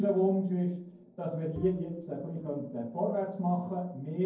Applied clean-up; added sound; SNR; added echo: neural separator model SepFormer DNS4.